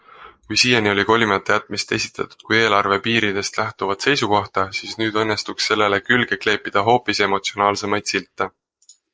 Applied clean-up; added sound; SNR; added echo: neural mask model Resemble Enhance denoiser.